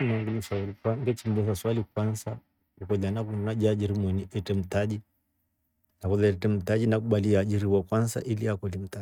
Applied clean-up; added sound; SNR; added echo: neural mask model RNNoise.